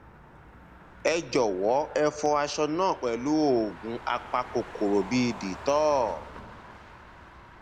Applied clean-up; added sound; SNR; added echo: none; Motor vehicle (road); 17 dB; none.